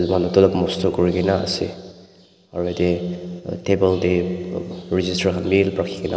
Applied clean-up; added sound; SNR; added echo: none; none; none; none.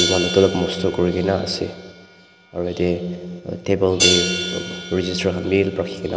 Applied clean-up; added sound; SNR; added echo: none; Hi-hat; 6 dB; none.